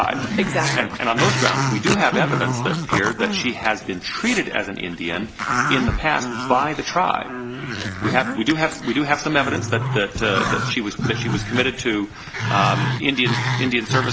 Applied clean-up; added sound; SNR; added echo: none; Growling; 2 dB; none.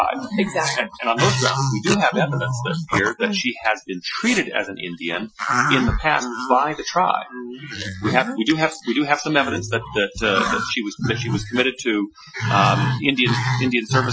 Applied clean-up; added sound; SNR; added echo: classical method Wiener filter.